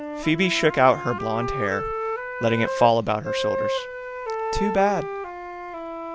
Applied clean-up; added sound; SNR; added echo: none; Wind instrument, woodwind instrument; 5 dB; none.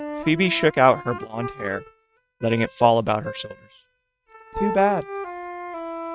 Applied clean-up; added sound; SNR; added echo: neural mask model RNNoise.